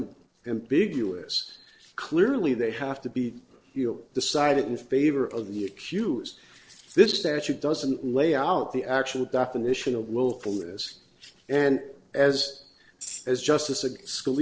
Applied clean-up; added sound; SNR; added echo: neural separator model SepFormer DNS4.